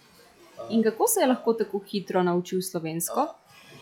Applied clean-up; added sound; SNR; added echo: classical method log-MMSE.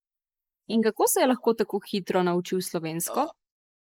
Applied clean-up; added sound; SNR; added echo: neural mask model Resemble Enhance denoiser.